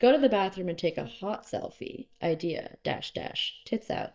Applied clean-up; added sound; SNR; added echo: neural mask model DeepFilterNet 3.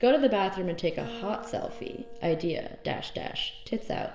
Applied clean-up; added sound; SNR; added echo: none; Acoustic guitar; 18 dB; reverberation time 2.1 s.